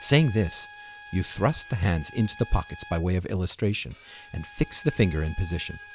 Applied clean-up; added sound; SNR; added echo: none; Bowed string instrument; 18 dB; none.